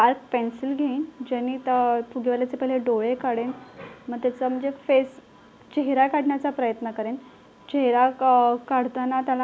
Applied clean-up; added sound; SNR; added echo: none; none; none; none.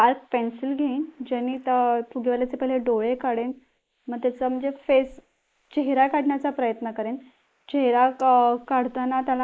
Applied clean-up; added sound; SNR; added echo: neural mask model Resemble Enhance denoiser.